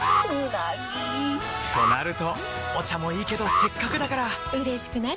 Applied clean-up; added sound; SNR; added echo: none; Alarm; 2 dB; none.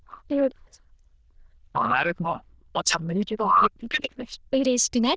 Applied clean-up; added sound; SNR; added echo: neural diffusion model UNIVERSE++.